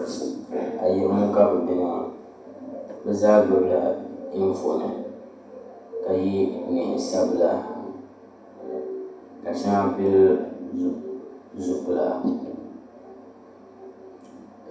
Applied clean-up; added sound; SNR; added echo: none; none; none; reverberation time 0.6 s.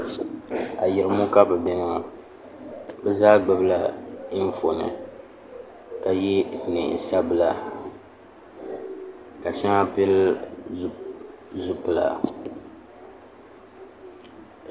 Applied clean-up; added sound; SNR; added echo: none; none; none; none.